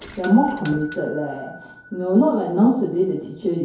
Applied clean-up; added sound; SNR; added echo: none; Doorbell; 19 dB; reverberation time 2.4 s.